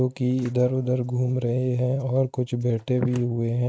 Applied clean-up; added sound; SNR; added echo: neural mask model RNNoise.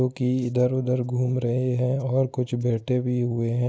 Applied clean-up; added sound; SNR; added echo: none; none; none; none.